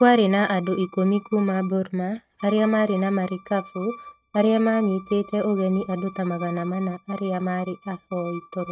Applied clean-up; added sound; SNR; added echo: neural mask model RNNoise.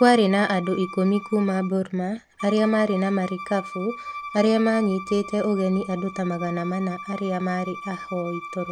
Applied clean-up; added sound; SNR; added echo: none; Bowed string instrument; 13 dB; none.